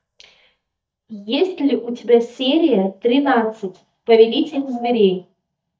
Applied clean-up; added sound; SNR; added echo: neural mask model DeepFilterNet 3.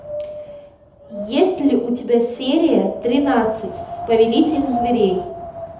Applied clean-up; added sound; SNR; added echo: none; Wind; 11 dB; reverberation time 0.7 s.